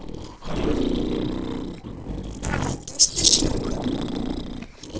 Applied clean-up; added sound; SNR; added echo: neural separator model SepFormer DNS4.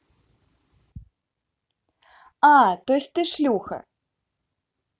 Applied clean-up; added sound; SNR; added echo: none; none; none; none.